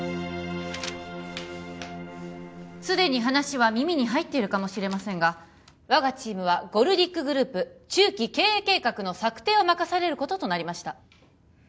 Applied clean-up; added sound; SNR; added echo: none; none; none; none.